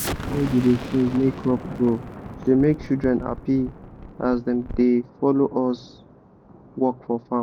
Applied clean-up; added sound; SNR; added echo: none; Explosion + Thunder; 12 dB; none.